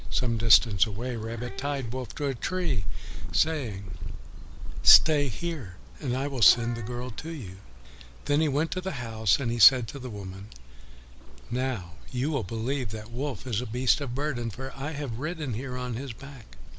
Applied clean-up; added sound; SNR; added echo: none; Meow / Purr; -1 dB; none.